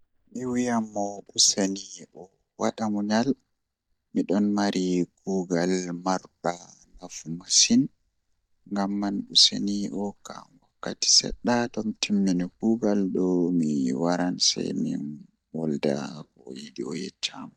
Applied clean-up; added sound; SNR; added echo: neural mask model DeepFilterNet 3.